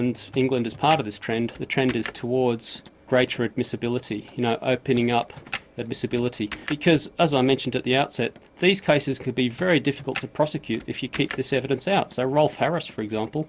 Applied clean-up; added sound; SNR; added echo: none; Computer keyboard; 18 dB; none.